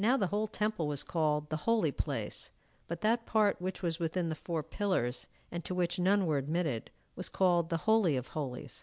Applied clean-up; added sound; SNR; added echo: none; none; none; none.